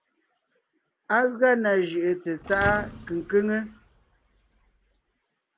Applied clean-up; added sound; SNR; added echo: none; Thump, thud; 14 dB; none.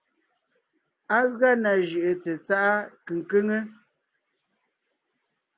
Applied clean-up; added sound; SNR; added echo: none; none; none; none.